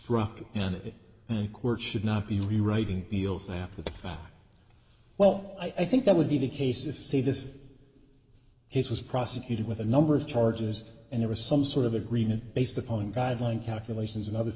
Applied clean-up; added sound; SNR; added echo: none; none; none; reverberation time 1.5 s.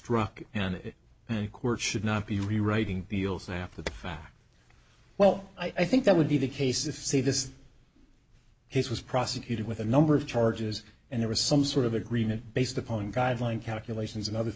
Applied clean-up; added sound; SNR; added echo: none; none; none; none.